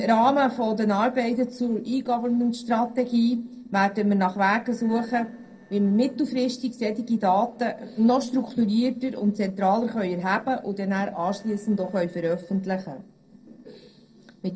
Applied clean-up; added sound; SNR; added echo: neural separator model SepFormer DNS4.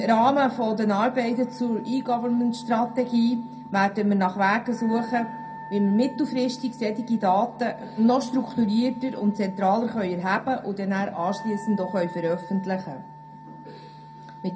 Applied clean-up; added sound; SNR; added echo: none; Wind instrument, woodwind instrument; 18 dB; reverberation time 0.2 s.